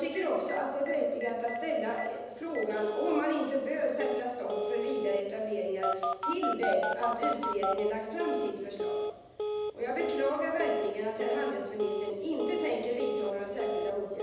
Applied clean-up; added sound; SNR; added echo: none; Telephone; 3 dB; reverberation time 1.1 s.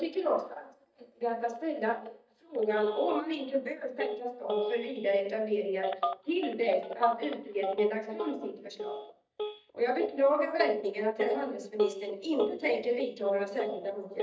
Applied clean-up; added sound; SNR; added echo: neural mask model DeepFilterNet 3.